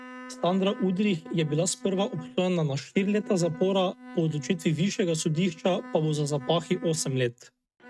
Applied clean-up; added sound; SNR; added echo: neural mask model RNNoise.